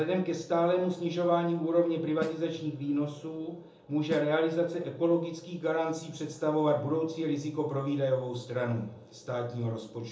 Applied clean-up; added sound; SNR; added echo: none; Snare drum; 17 dB; reverberation time 0.8 s.